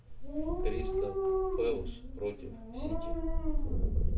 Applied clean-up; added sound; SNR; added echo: none; Dog; 5 dB; reverberation time 0.3 s.